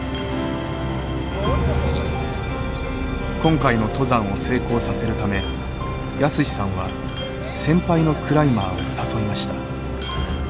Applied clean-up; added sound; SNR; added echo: none; Coin (dropping); 17 dB; none.